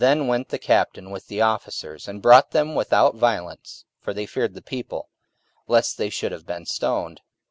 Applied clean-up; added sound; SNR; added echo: none; none; none; none.